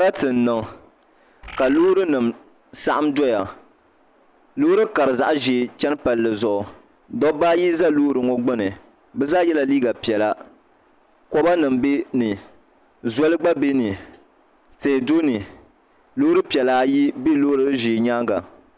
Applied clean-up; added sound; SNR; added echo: none; Bird; 16 dB; none.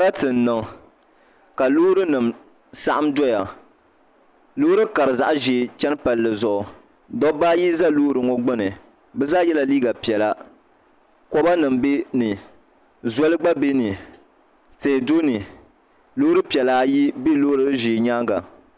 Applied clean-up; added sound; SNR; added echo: none; none; none; none.